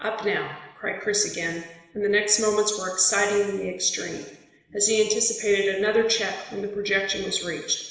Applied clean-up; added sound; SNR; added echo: none; none; none; reverberation time 1.1 s.